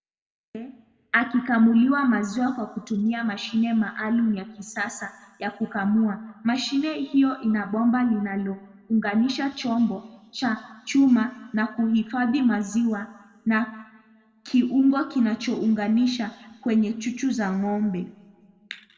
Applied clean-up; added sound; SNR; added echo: none; none; none; reverberation time 1.1 s.